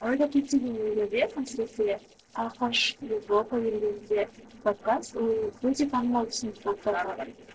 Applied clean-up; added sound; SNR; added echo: neural separator model SepFormer DNS4.